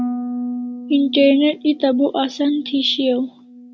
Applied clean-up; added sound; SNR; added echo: none; Harp; 11 dB; none.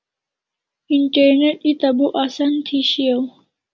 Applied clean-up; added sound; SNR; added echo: none; none; none; none.